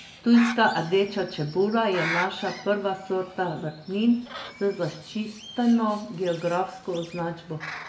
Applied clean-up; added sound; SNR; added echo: none; Bird; 13 dB; reverberation time 0.6 s.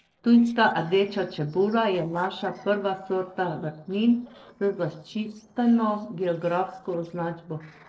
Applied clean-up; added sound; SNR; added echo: neural separator model SepFormer DNS4.